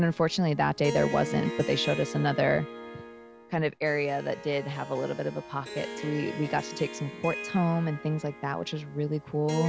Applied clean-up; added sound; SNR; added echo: none; Harp; 11 dB; none.